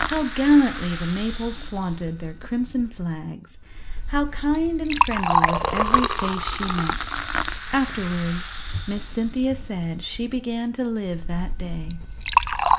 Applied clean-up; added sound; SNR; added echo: none; Liquid; 1 dB; none.